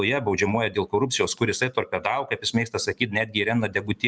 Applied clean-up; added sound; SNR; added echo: none; none; none; none.